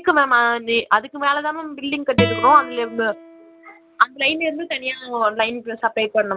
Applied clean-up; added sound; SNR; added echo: none; Acoustic guitar; 8 dB; none.